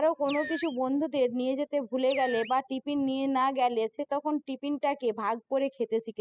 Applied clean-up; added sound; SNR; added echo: classical method spectral subtraction.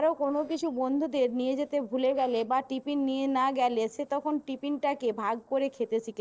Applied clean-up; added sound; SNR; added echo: neural separator model SepFormer DNS4.